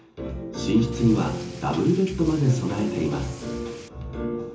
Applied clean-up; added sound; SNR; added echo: none; Drip / Rain; 18 dB; reverberation time 0.7 s.